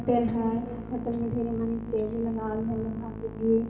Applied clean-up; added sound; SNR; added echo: none; Musical instrument; 12 dB; reverberation time 2.9 s.